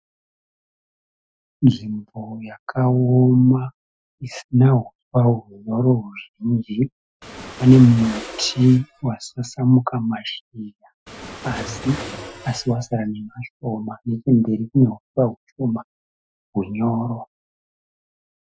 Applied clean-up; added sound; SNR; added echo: classical method Wiener filter.